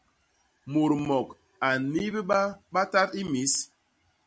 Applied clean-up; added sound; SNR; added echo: none; none; none; none.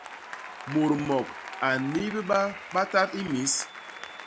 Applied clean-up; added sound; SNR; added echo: none; Applause; 12 dB; none.